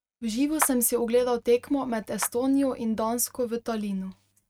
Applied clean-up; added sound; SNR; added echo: neural mask model RNNoise.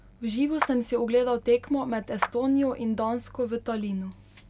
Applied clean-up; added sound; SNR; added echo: none; Clapping; 11 dB; none.